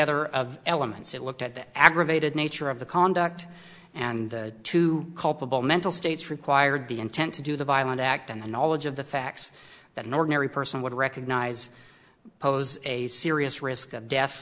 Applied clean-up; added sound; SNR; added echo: none; none; none; none.